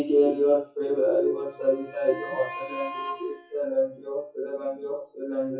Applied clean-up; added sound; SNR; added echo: classical method WPE with log-MMSE.